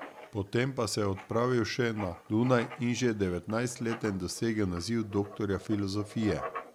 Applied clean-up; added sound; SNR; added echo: none; Writing; 16 dB; none.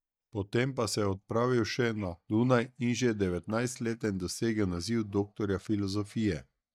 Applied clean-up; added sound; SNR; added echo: neural mask model DeepFilterNet 3.